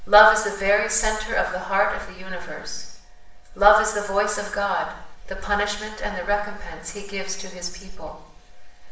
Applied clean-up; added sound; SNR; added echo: none; none; none; reverberation time 0.7 s.